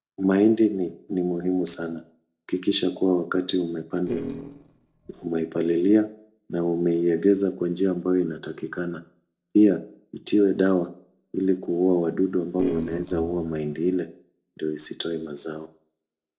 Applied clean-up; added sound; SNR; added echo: neural separator model SepFormer DNS4.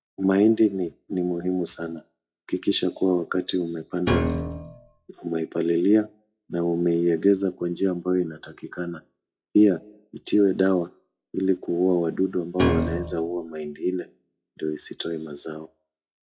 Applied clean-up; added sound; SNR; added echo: classical method WPE with log-MMSE.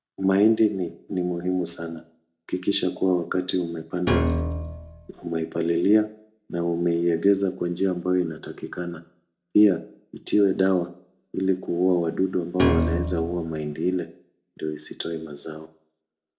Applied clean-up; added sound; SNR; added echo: none; Piano; 2 dB; reverberation time 0.3 s.